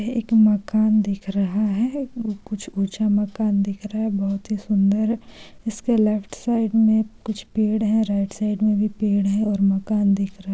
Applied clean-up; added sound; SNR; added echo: none; none; none; none.